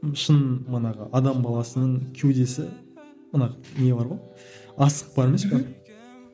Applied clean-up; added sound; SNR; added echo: none; none; none; none.